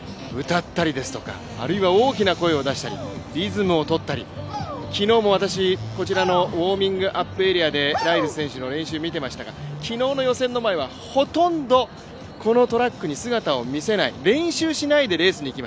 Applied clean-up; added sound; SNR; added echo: none; none; none; none.